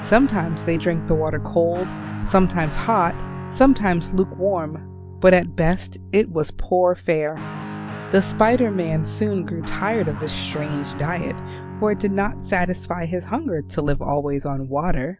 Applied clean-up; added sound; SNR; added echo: none; Guitar; 11 dB; none.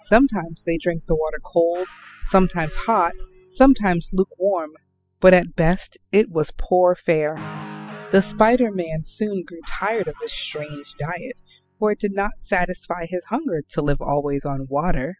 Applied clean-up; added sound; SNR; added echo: classical method spectral subtraction.